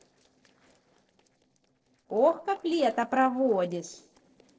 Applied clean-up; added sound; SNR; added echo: neural separator model SepFormer DNS4.